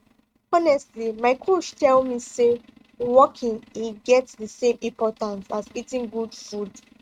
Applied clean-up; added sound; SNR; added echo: neural mask model RNNoise.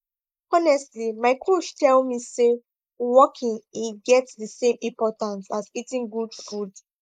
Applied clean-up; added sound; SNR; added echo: neural mask model Resemble Enhance denoiser.